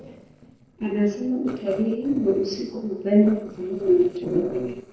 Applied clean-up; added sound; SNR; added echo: neural separator model SepFormer DNS4.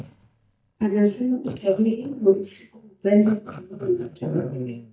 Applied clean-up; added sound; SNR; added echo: neural mask model DeepFilterNet 3.